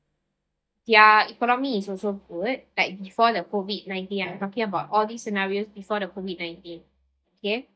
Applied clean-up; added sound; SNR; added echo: neural mask model DeepFilterNet 3.